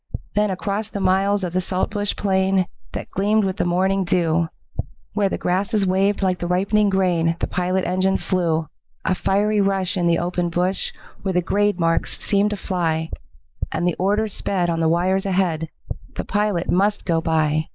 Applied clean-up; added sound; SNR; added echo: neural mask model Resemble Enhance denoiser.